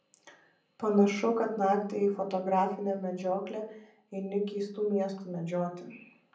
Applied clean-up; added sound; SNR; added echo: none; none; none; reverberation time 0.6 s.